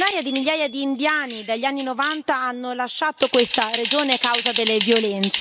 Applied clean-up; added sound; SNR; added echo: none; Typing; 6 dB; none.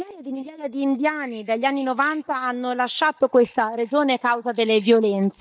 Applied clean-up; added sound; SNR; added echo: neural mask model DeepFilterNet 3.